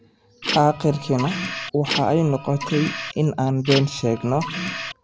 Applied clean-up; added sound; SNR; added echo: none; Printer; 7 dB; none.